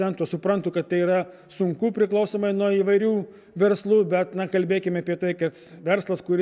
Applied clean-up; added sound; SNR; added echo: none; none; none; none.